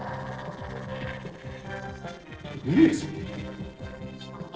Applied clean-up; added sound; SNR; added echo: neural separator model SepFormer DNS4.